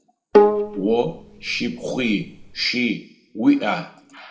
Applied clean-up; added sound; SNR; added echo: none; Bowed string instrument; -2 dB; reverberation time 0.5 s.